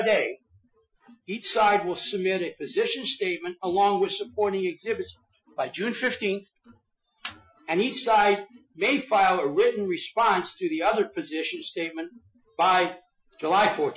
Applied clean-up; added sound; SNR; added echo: classical method Wiener filter.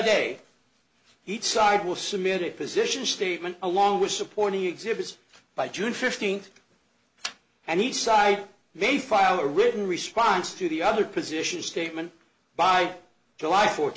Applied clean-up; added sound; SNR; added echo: none; none; none; none.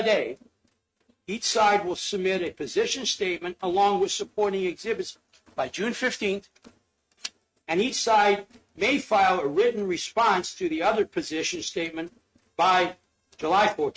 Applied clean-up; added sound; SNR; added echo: neural mask model RNNoise.